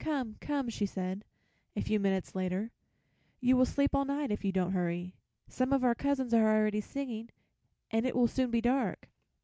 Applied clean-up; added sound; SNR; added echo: none; none; none; none.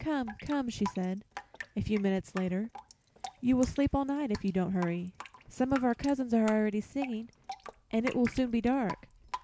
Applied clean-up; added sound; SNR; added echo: none; Drip; 15 dB; none.